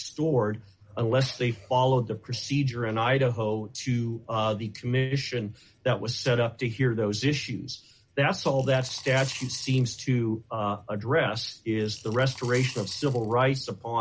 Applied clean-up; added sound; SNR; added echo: none; Coin (dropping) / Glass; 20 dB; none.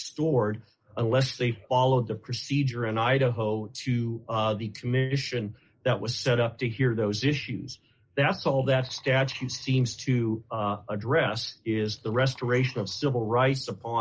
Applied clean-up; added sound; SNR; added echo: neural mask model Resemble Enhance denoiser.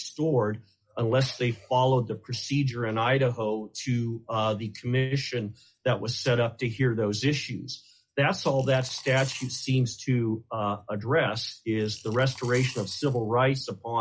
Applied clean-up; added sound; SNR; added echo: classical method log-MMSE.